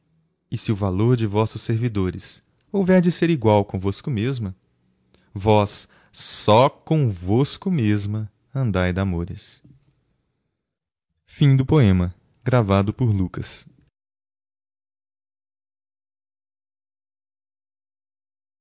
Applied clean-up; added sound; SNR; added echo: none; none; none; none.